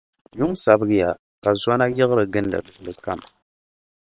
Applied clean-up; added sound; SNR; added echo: neural separator model SepFormer WHAM!.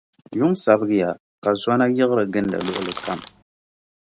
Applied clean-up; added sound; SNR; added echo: none; Crackle; 12 dB; none.